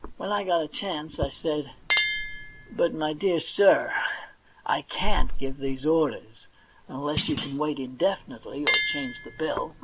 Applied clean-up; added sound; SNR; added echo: none; Thump, thud + Chink, clink; 6 dB; none.